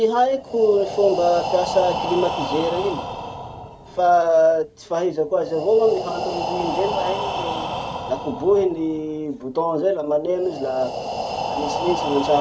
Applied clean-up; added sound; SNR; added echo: none; Breathing; 7 dB; none.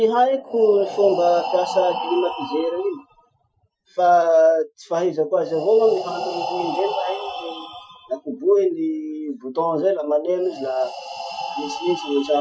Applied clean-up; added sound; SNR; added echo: classical method Wiener filter.